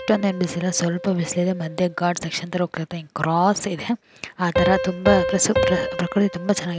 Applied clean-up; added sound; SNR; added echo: none; Piano; 5 dB; none.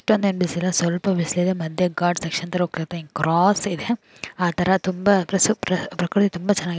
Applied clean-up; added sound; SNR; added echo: none; none; none; none.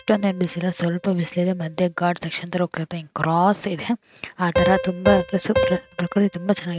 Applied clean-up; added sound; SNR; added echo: neural mask model RNNoise.